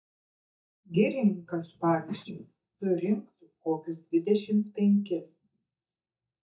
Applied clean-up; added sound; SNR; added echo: neural mask model DeepFilterNet 3.